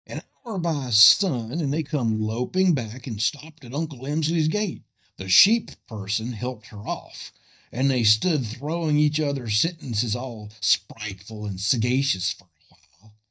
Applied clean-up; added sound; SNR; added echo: neural mask model DeepFilterNet 3.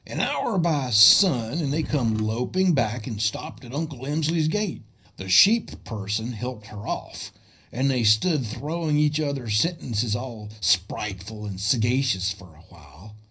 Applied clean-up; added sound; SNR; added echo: none; Wood / Tools; 12 dB; reverberation time 0.4 s.